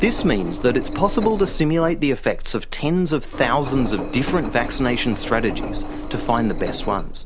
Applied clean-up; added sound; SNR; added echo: none; Engine; 6 dB; none.